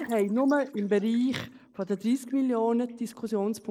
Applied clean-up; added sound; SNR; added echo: neural mask model Resemble Enhance denoiser.